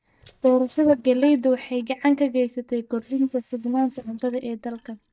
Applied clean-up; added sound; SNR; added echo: neural mask model DeepFilterNet 3.